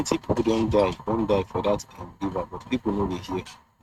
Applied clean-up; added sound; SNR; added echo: neural mask model RNNoise.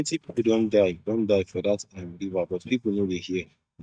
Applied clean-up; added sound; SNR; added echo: neural mask model DeepFilterNet 3.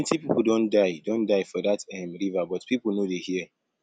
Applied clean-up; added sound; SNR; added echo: none; none; none; none.